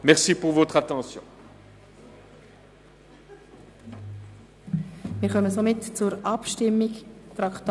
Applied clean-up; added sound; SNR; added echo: none; none; none; none.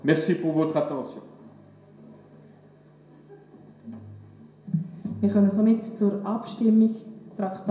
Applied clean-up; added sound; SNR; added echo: none; none; none; reverberation time 0.6 s.